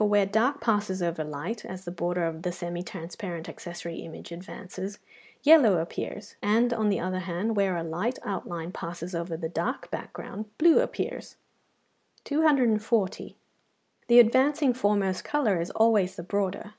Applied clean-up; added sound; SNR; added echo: none; none; none; none.